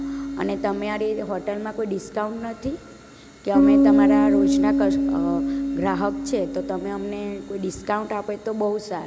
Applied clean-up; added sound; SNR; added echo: none; Bass guitar; -3 dB; none.